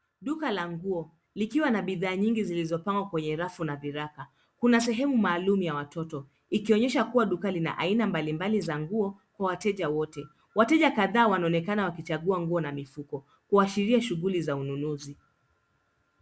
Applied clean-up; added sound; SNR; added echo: none; none; none; none.